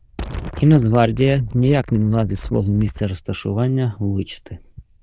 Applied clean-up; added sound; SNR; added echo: neural diffusion model UNIVERSE++.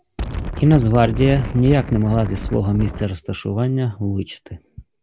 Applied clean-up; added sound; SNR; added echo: none; Wind; 7 dB; none.